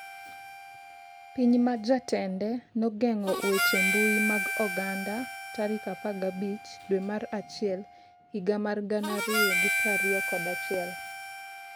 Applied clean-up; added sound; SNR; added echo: none; Harmonica; 3 dB; none.